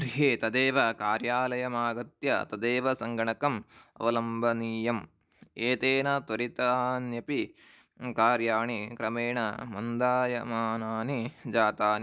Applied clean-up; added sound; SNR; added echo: none; none; none; none.